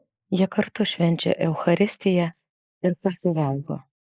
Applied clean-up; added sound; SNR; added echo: neural mask model Resemble Enhance denoiser.